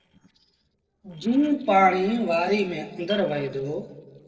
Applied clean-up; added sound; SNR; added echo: neural separator model SepFormer DNS4.